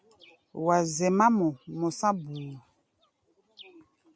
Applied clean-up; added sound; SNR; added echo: none; none; none; none.